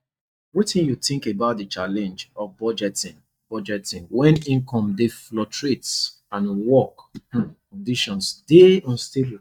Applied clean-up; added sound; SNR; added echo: neural mask model DeepFilterNet 3.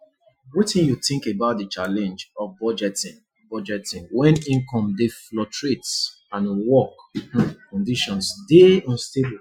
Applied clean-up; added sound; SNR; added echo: classical method Wiener filter.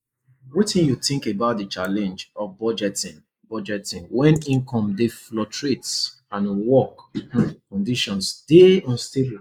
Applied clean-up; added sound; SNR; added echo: neural mask model Resemble Enhance denoiser.